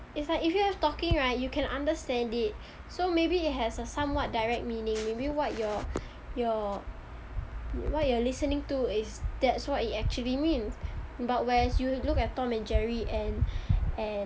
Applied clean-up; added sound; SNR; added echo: none; none; none; none.